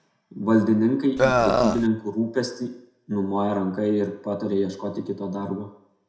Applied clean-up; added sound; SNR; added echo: none; Burping, eructation; -5 dB; reverberation time 0.5 s.